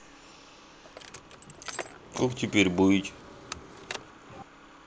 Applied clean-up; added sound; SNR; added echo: none; Car; 13 dB; none.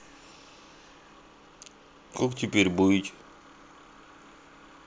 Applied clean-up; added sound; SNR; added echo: none; none; none; none.